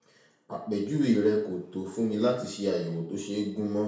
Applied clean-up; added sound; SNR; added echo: none; none; none; reverberation time 0.6 s.